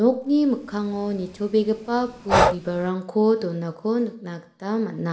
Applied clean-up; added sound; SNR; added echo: none; Breathing; 3 dB; reverberation time 0.6 s.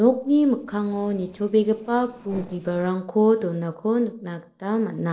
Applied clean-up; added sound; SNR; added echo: neural separator model SepFormer DNS4.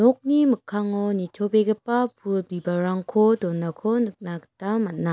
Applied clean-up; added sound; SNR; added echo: none; none; none; none.